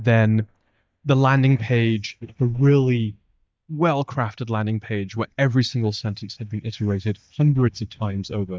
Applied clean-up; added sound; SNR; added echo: neural mask model DeepFilterNet 3.